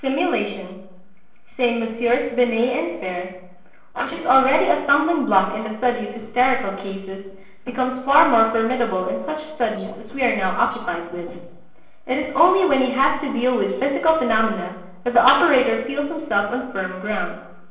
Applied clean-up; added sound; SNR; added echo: neural separator model SepFormer DNS4.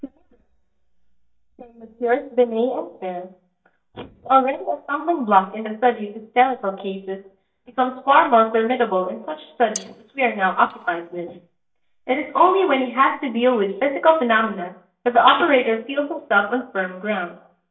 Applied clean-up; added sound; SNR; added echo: neural mask model DeepFilterNet 3.